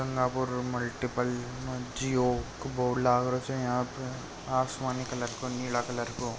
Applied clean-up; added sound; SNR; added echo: none; none; none; none.